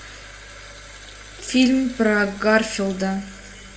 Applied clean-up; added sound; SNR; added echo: none; none; none; reverberation time 1.2 s.